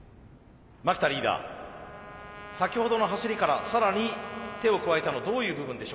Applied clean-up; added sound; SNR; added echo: none; Trumpet; 15 dB; none.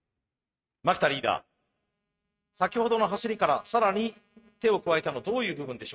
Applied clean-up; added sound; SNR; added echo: neural mask model RNNoise.